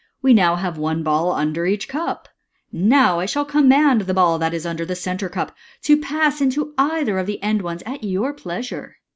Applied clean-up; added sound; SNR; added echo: none; none; none; none.